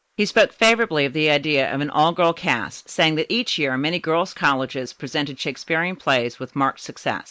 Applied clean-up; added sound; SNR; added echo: neural mask model Resemble Enhance denoiser.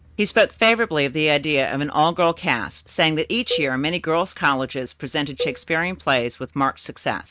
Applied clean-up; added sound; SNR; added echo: neural mask model RNNoise.